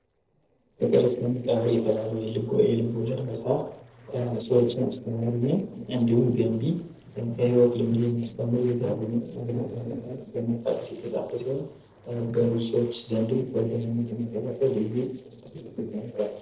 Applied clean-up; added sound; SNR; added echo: neural separator model SepFormer DNS4.